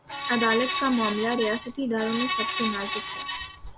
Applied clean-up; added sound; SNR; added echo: none; Screech; 4 dB; none.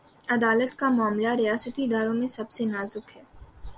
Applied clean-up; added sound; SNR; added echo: none; none; none; none.